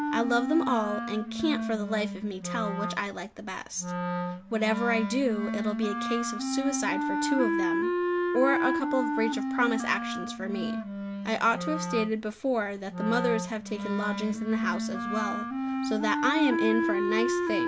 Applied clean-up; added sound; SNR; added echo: none; Wind instrument, woodwind instrument; 1 dB; none.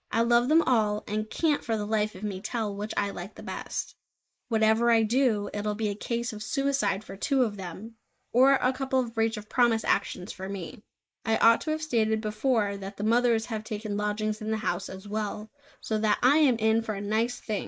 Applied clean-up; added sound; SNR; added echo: neural mask model Resemble Enhance denoiser.